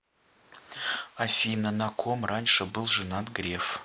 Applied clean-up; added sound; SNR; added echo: neural mask model Resemble Enhance denoiser.